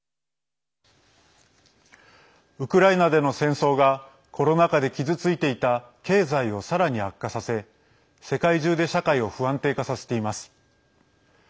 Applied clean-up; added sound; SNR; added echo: none; none; none; none.